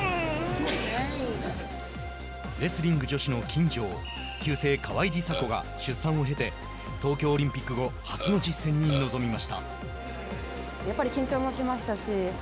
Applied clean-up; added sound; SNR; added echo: none; Burping, eructation; 7 dB; none.